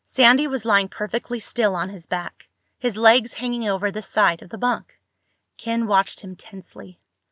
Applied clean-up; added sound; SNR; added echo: none; none; none; none.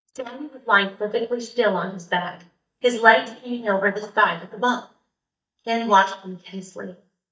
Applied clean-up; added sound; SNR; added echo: neural mask model DeepFilterNet 3.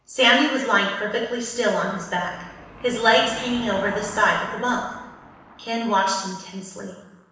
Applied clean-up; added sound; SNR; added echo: none; Car passing by / Engine; 19 dB; reverberation time 0.9 s.